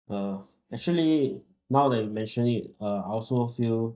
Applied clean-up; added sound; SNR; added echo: neural mask model DeepFilterNet 3.